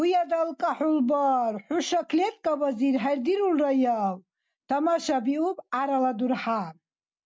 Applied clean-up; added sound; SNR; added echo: none; none; none; none.